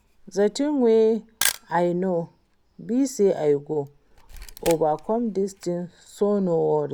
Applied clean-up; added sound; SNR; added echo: none; Camera; 14 dB; none.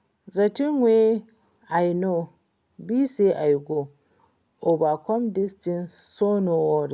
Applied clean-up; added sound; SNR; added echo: none; none; none; none.